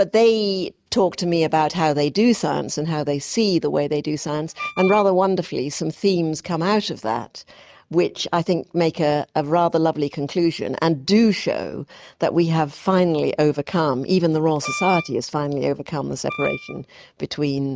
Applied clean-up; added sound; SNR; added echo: neural mask model RNNoise.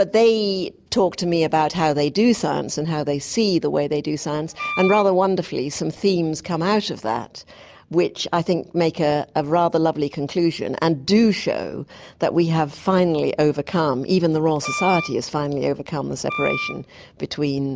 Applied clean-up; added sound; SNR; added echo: none; Wind instrument, woodwind instrument; 8 dB; none.